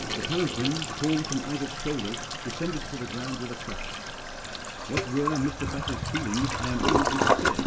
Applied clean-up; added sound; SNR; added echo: none; Toilet flush; -1 dB; reverberation time 1.9 s.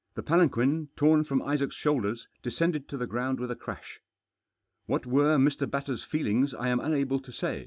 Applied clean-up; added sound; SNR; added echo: none; none; none; none.